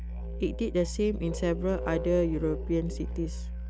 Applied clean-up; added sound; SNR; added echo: none; Musical instrument; 5 dB; none.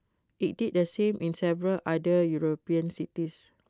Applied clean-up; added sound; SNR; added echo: none; none; none; none.